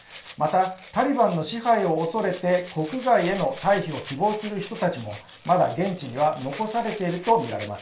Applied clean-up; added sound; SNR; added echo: none; Rattle (instrument); 19 dB; reverberation time 0.4 s.